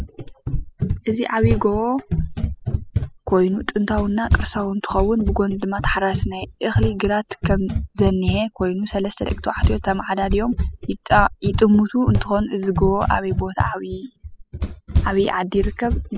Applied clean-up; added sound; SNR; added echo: classical method spectral subtraction.